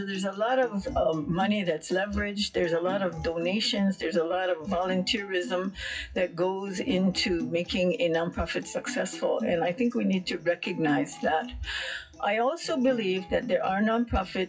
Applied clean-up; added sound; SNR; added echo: classical method WPE with log-MMSE.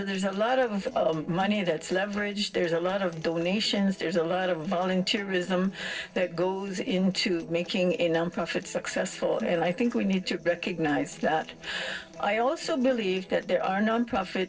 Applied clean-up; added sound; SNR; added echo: neural separator model SepFormer DNS4.